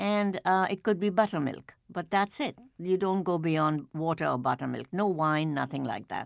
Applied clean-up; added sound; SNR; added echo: none; none; none; none.